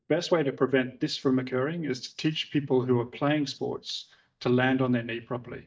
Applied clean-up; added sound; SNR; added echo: neural mask model DeepFilterNet 3.